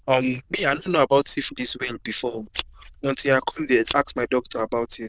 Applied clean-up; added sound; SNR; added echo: neural diffusion model UNIVERSE++.